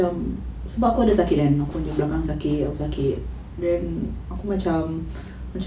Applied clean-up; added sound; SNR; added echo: none; none; none; none.